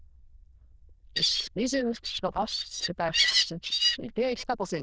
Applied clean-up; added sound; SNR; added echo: neural diffusion model UNIVERSE++.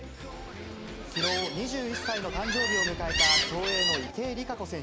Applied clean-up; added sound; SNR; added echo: none; Gull, seagull; -4 dB; none.